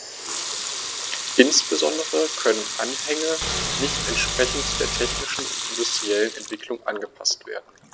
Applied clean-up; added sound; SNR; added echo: none; Engine / Car + Sink (filling or washing) / Water tap, faucet / Liquid; 3 dB; none.